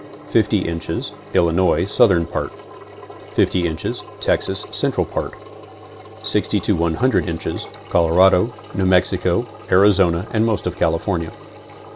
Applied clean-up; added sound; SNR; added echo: none; Engine; 18 dB; none.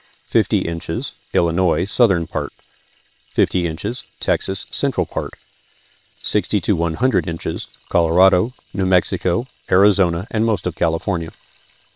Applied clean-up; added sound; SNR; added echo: neural separator model SepFormer WHAM!.